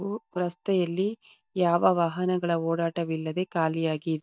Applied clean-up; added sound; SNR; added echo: neural mask model DeepFilterNet 3.